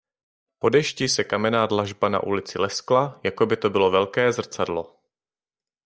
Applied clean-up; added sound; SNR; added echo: neural mask model DeepFilterNet 3.